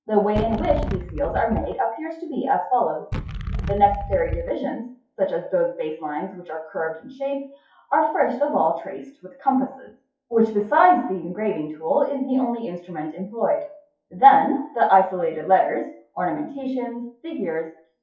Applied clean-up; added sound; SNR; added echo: classical method WPE with log-MMSE.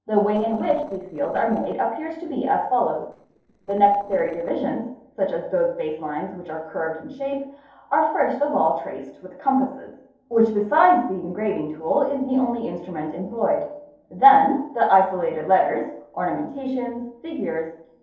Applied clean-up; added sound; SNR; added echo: neural separator model SepFormer DNS4.